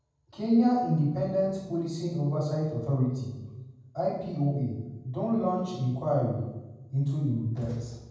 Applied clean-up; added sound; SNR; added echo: none; none; none; reverberation time 1.1 s.